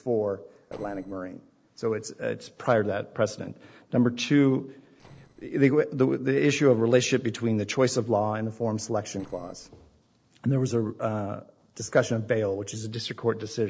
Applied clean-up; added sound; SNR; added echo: neural separator model SepFormer DNS4.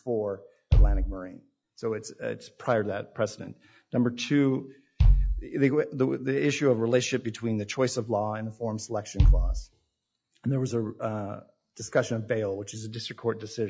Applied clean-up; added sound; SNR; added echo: classical method log-MMSE.